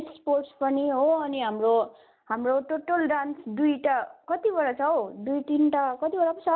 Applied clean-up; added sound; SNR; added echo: none; none; none; none.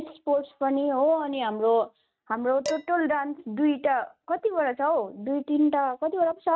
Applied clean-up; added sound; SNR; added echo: neural mask model RNNoise.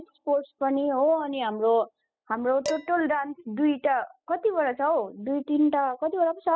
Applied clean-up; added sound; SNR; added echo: classical method spectral subtraction.